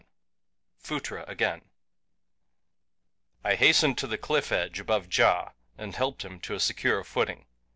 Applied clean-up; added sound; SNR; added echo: none; none; none; none.